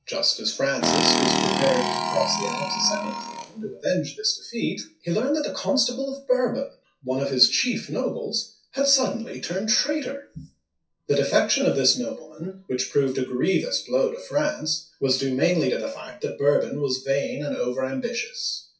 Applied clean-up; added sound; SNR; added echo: classical method WPE with log-MMSE.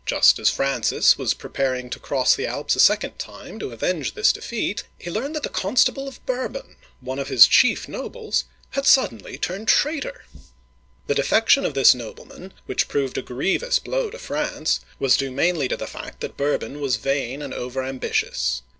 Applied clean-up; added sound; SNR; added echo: none; none; none; none.